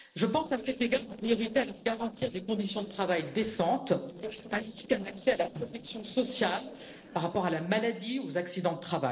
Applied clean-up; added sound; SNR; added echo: neural separator model SepFormer DNS4.